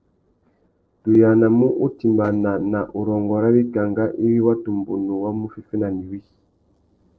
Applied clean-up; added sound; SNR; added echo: neural separator model SepFormer DNS4.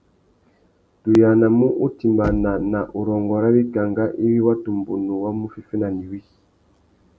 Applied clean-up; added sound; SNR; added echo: none; Knock; 13 dB; none.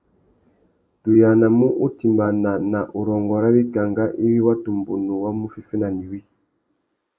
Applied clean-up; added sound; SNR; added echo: neural mask model Resemble Enhance denoiser.